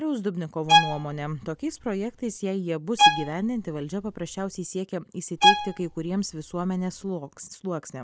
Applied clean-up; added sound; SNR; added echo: none; Bowed string instrument; -4 dB; none.